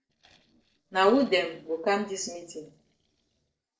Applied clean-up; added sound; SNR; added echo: neural separator model SepFormer DNS4.